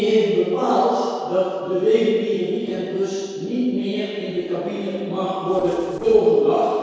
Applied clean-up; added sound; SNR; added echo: neural separator model SepFormer DNS4.